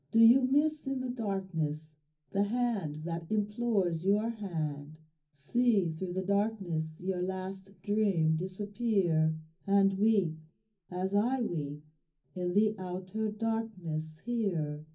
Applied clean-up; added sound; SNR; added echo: none; none; none; reverberation time 0.4 s.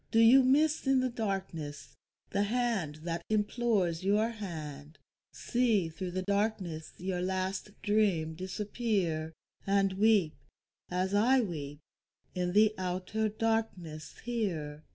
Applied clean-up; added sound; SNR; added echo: none; none; none; none.